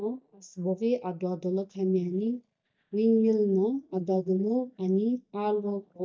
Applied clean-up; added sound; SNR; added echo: neural mask model DeepFilterNet 3.